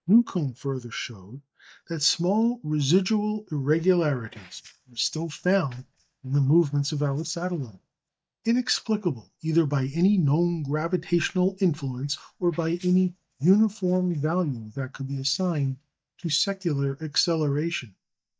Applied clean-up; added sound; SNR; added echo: neural mask model DeepFilterNet 3.